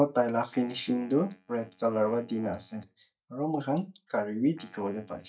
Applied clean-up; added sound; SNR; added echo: neural mask model DeepFilterNet 3.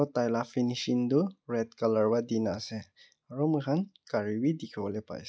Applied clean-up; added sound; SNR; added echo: none; none; none; none.